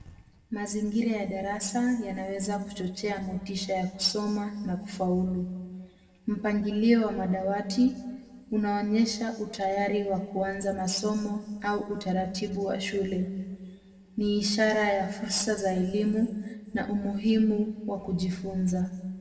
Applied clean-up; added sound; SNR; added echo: none; none; none; reverberation time 1.2 s.